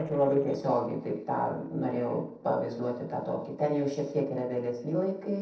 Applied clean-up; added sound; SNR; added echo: neural separator model SepFormer DNS4.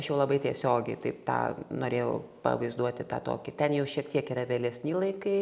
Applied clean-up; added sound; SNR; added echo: none; none; none; none.